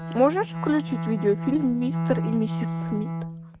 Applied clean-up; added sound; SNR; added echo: neural mask model RNNoise.